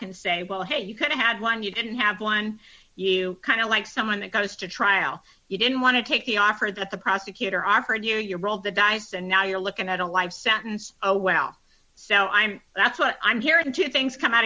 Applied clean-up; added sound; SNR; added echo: none; none; none; none.